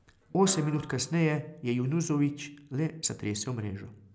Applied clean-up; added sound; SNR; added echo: none; Snare drum; 19 dB; none.